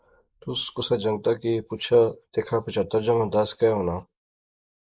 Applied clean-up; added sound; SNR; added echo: neural mask model Resemble Enhance denoiser.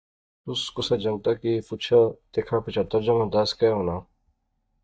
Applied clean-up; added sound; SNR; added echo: neural mask model DeepFilterNet 3.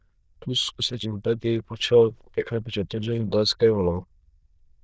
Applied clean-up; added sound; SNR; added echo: neural diffusion model UNIVERSE++.